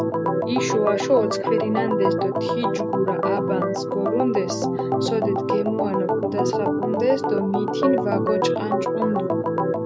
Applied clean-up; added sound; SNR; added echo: none; Organ; -3 dB; none.